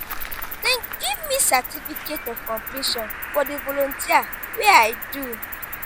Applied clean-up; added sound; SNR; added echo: none; Cricket; 8 dB; none.